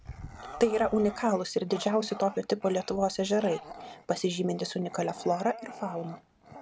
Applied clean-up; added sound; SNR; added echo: none; Bark / Growling; 16 dB; none.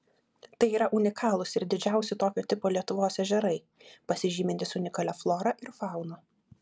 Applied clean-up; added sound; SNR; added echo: none; none; none; none.